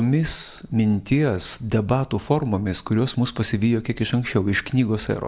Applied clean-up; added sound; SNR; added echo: none; none; none; none.